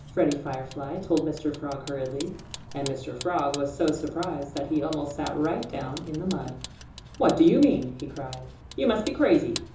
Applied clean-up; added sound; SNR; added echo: none; Vehicle; 15 dB; reverberation time 0.6 s.